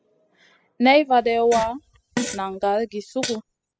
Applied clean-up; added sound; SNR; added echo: classical method spectral subtraction.